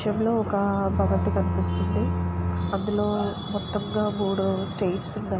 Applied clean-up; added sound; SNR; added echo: none; Bowed string instrument; 1 dB; none.